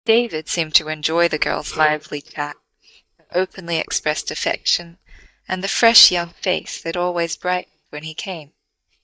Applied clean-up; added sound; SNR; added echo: neural mask model DeepFilterNet 3.